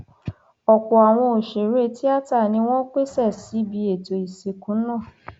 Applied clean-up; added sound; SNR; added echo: none; none; none; none.